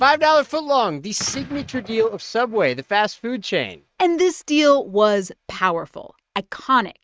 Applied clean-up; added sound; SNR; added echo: neural mask model RNNoise.